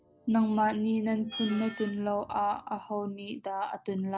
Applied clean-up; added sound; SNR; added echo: none; Screech; 13 dB; none.